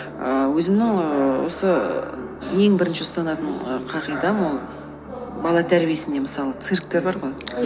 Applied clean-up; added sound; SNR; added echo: none; none; none; none.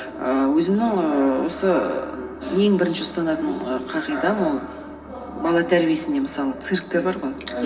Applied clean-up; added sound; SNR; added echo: none; none; none; reverberation time 3.0 s.